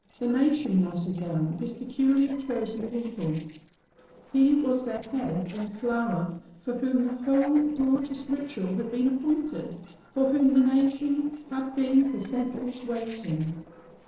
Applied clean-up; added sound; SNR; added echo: neural separator model SepFormer DNS4.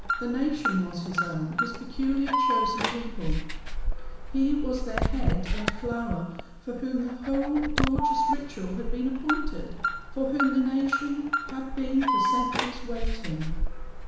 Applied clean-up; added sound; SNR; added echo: none; Alarm; -1 dB; reverberation time 1.0 s.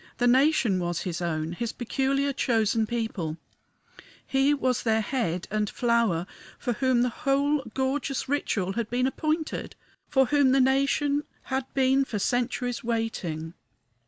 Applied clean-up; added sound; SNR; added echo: none; none; none; none.